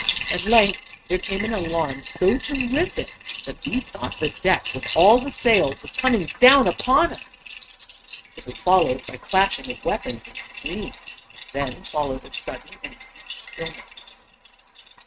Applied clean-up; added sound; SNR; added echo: neural mask model RNNoise.